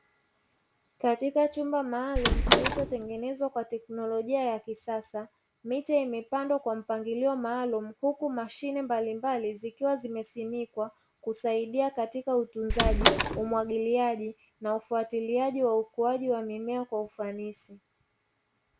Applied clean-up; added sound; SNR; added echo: none; Door; -4 dB; none.